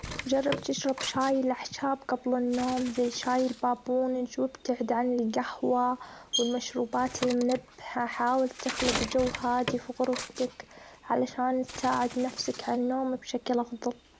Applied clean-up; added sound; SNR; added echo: none; Bird; 11 dB; none.